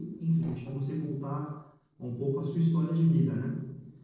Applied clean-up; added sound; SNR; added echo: neural separator model SepFormer DNS4.